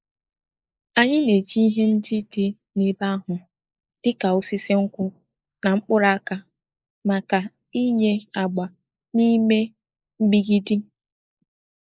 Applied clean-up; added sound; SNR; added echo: neural mask model Resemble Enhance denoiser.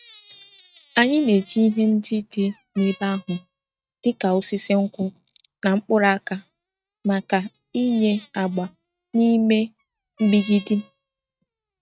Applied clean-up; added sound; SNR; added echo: neural mask model RNNoise.